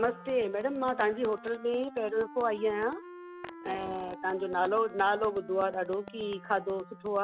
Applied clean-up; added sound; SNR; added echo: none; Wind instrument, woodwind instrument; 17 dB; none.